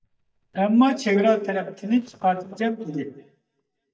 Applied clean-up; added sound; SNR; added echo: neural mask model DeepFilterNet 3.